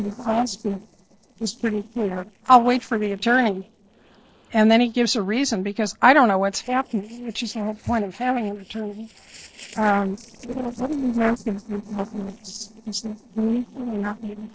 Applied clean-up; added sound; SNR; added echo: neural separator model SepFormer DNS4.